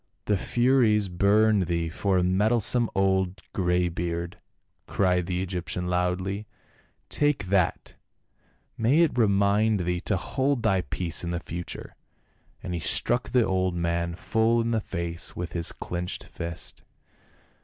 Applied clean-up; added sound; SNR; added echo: none; none; none; none.